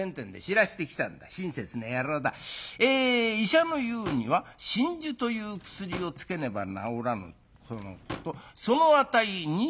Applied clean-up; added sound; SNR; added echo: none; Drawer open or close / Wood; 17 dB; none.